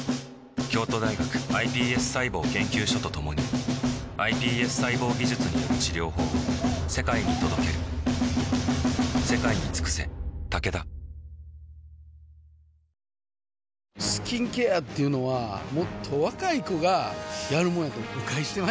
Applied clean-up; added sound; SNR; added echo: none; Bird vocalization, bird call, bird song; 15 dB; none.